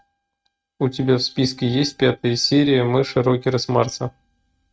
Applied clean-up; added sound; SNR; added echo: neural mask model RNNoise.